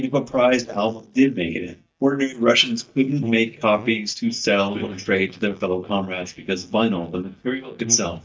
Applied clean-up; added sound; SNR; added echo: neural mask model DeepFilterNet 3.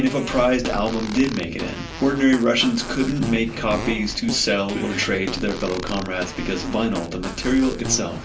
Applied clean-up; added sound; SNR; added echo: none; Fart; 12 dB; reverberation time 0.3 s.